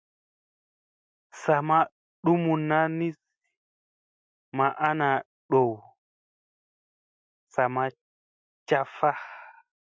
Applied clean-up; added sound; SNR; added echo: none; none; none; none.